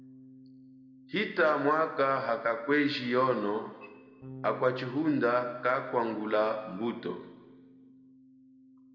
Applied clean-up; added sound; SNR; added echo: none; Bass guitar; 20 dB; reverberation time 1.4 s.